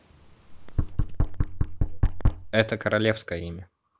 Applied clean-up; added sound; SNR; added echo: none; Knock; -5 dB; none.